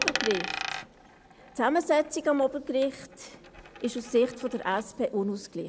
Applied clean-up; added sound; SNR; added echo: none; Coin (dropping); 9 dB; none.